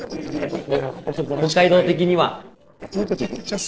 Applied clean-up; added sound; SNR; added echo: neural separator model SepFormer DNS4.